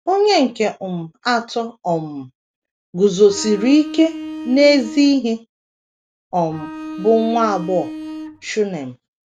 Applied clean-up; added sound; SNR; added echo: none; Bowed string instrument; 11 dB; none.